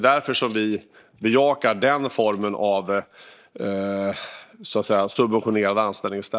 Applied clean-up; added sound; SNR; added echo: neural mask model DeepFilterNet 3.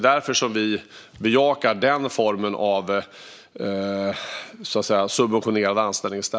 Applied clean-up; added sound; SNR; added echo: none; none; none; none.